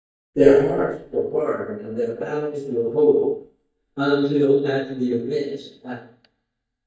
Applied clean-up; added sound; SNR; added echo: neural mask model DeepFilterNet 3.